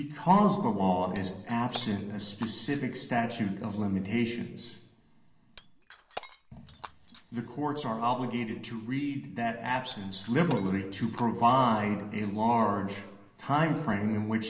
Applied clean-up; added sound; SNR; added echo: none; Shatter; 19 dB; reverberation time 0.9 s.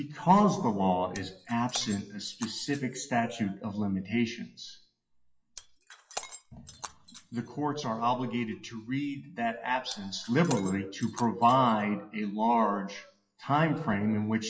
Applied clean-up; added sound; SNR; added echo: classical method WPE with log-MMSE.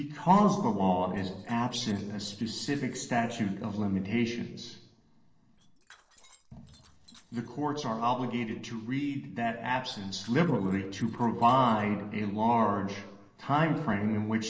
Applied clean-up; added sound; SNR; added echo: neural separator model SepFormer DNS4.